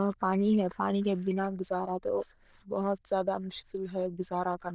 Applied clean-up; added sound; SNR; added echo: neural diffusion model UNIVERSE++.